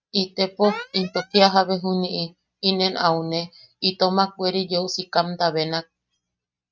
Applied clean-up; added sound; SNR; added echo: neural mask model RNNoise.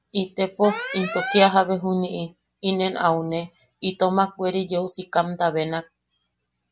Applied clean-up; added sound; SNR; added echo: none; Alarm; 9 dB; none.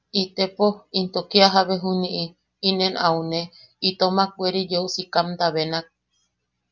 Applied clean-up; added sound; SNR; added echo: none; none; none; none.